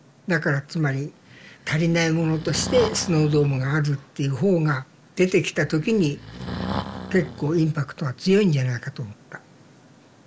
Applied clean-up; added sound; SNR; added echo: none; Breathing; 11 dB; none.